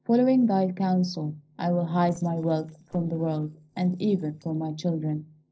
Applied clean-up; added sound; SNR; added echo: neural separator model SepFormer DNS4.